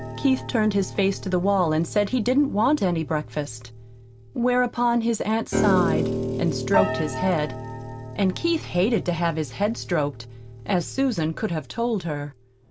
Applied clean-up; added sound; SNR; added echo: none; Piano; 7 dB; none.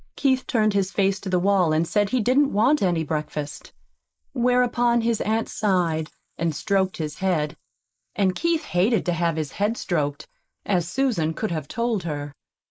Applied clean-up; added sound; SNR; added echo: neural mask model Resemble Enhance denoiser.